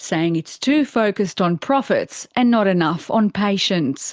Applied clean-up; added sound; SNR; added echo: none; none; none; none.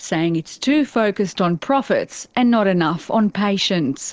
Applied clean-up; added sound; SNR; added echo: neural separator model SepFormer DNS4.